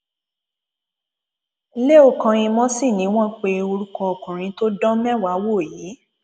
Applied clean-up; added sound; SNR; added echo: none; none; none; none.